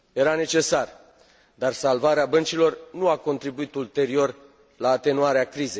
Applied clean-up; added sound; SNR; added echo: none; none; none; none.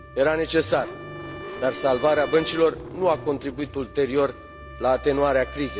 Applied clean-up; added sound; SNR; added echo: none; Engine starting / Car + Trumpet; 13 dB; none.